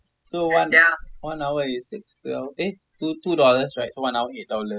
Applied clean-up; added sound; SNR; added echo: classical method spectral subtraction.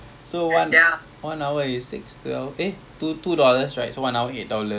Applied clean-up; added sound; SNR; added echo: none; none; none; none.